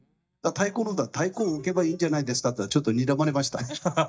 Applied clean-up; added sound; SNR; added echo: neural mask model DeepFilterNet 3.